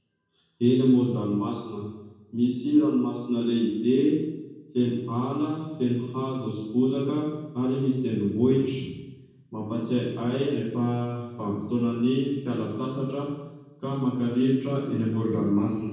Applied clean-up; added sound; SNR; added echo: none; none; none; reverberation time 1.1 s.